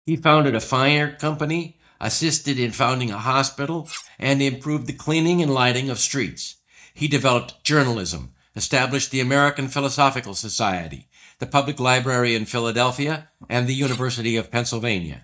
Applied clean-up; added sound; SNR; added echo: neural mask model DeepFilterNet 3.